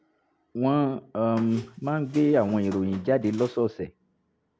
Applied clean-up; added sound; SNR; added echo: none; Squeak; 17 dB; none.